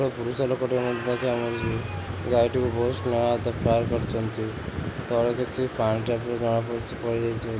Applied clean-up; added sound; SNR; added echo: none; Squeak; 19 dB; none.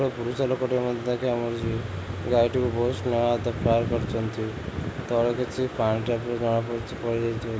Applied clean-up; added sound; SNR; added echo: none; none; none; none.